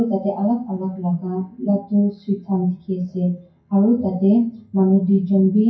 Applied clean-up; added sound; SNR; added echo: classical method WPE with log-MMSE.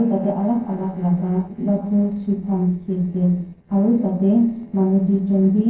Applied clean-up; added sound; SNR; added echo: neural separator model SepFormer DNS4.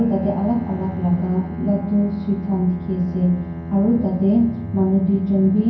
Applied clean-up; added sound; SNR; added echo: none; Bowed string instrument; 12 dB; reverberation time 0.9 s.